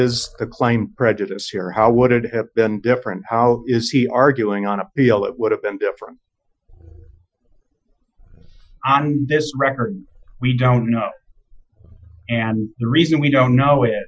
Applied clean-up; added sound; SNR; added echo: classical method Wiener filter.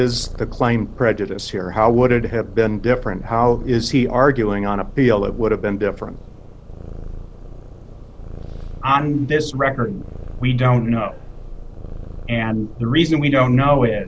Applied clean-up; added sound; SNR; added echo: none; Purr; 13 dB; none.